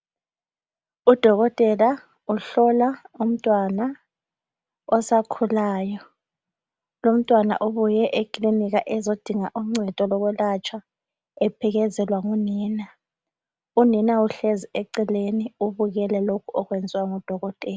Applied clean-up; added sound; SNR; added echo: none; none; none; none.